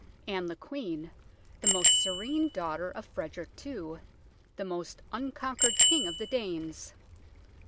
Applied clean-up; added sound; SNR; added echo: none; Bicycle bell; -4 dB; none.